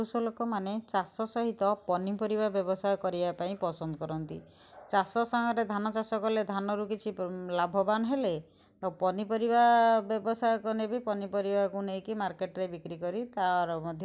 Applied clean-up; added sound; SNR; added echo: none; none; none; none.